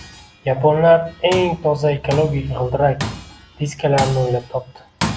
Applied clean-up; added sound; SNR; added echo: none; Tools; 12 dB; none.